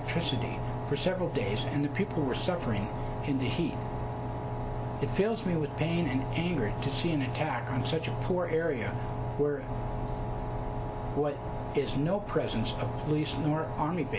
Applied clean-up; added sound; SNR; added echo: none; none; none; none.